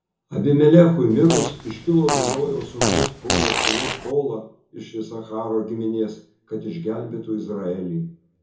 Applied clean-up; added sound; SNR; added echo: none; Fart; 2 dB; reverberation time 0.6 s.